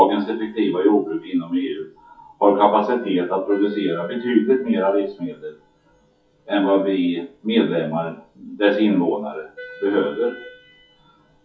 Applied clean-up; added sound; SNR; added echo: classical method WPE with log-MMSE.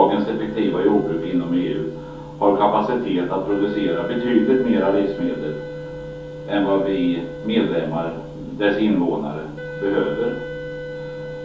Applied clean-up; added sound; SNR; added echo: none; Wind instrument, woodwind instrument; 13 dB; reverberation time 0.6 s.